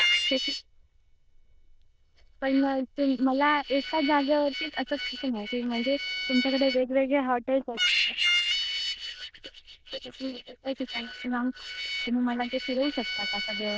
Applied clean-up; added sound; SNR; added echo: neural diffusion model UNIVERSE++.